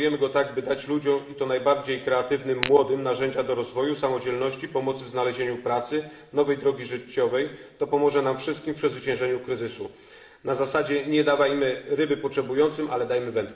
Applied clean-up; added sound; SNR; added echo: none; Tap / Glass; 9 dB; reverberation time 0.8 s.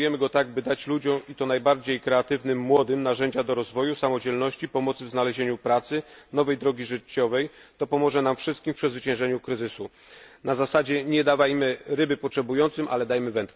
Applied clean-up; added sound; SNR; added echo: none; none; none; none.